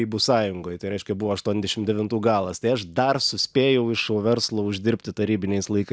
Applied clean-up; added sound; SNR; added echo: none; none; none; none.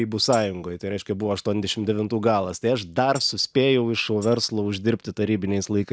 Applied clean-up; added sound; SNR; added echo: neural mask model RNNoise.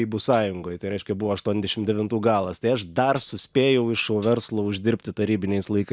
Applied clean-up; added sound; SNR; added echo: none; Tambourine; 13 dB; none.